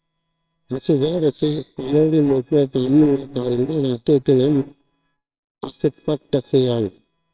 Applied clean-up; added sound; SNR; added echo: neural separator model SepFormer WHAMR!.